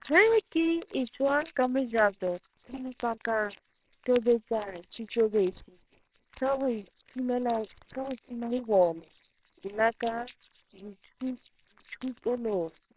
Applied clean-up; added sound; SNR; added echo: neural separator model SepFormer WHAMR!.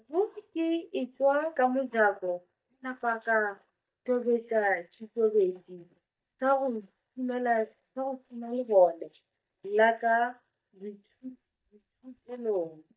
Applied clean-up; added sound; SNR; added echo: neural mask model DeepFilterNet 3.